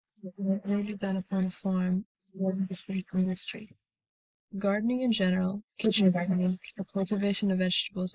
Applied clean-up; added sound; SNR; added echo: neural mask model Resemble Enhance denoiser.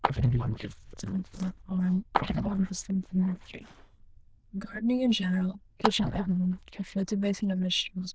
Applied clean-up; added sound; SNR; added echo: neural diffusion model UNIVERSE++.